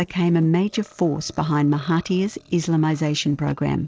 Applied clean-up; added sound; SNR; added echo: neural separator model SepFormer DNS4.